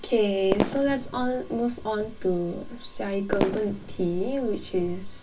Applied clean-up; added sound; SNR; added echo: none; Fireworks; 6 dB; reverberation time 0.2 s.